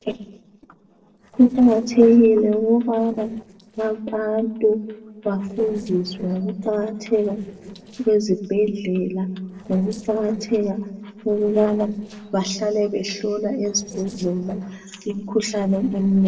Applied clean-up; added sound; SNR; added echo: neural separator model SepFormer DNS4.